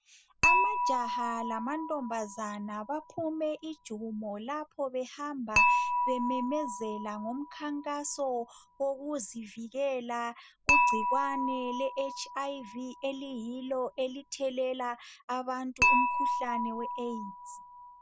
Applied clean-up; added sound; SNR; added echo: none; Dishes, pots, and pans / Chink, clink; -2 dB; none.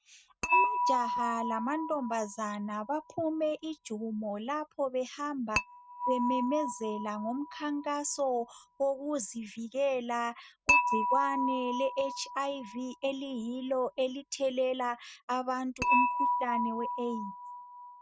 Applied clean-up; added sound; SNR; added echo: neural mask model RNNoise.